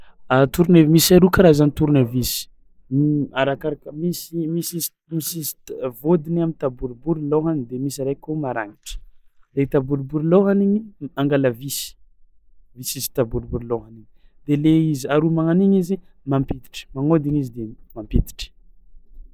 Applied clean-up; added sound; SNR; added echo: neural mask model Resemble Enhance denoiser.